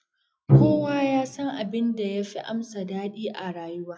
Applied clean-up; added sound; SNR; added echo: classical method WPE with log-MMSE.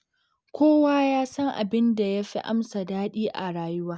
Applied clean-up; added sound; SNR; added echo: none; none; none; none.